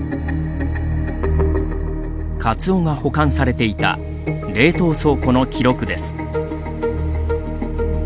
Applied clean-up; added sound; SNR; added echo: none; none; none; none.